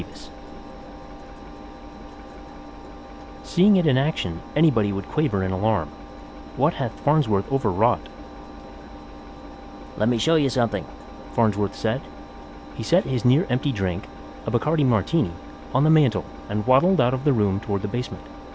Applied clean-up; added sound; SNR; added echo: none; Engine; 14 dB; none.